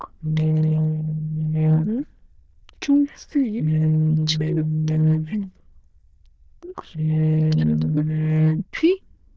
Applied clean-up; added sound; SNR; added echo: neural diffusion model UNIVERSE++.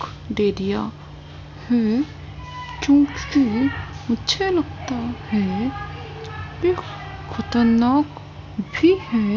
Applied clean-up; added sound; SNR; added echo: none; none; none; none.